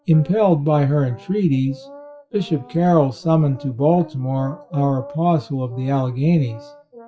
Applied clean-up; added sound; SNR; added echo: classical method WPE with log-MMSE.